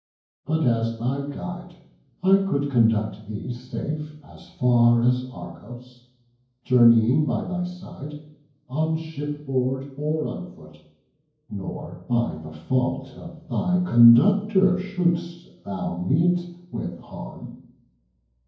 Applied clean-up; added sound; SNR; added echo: none; none; none; reverberation time 0.9 s.